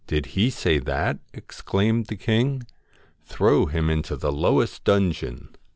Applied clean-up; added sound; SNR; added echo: none; none; none; none.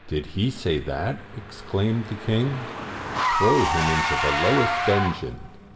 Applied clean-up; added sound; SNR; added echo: none; Engine / Car; 2 dB; reverberation time 2.9 s.